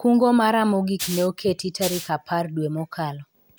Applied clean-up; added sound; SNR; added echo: none; Rattle (instrument); 9 dB; none.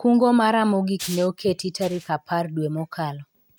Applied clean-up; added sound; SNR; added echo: neural mask model RNNoise.